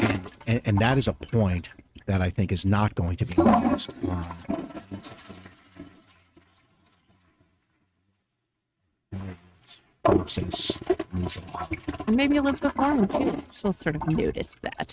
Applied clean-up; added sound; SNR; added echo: neural mask model RNNoise.